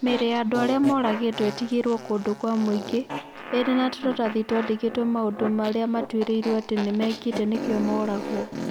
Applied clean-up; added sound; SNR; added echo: none; Fart; 10 dB; none.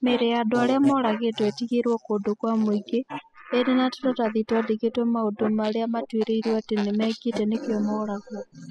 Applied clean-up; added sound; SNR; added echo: classical method spectral subtraction.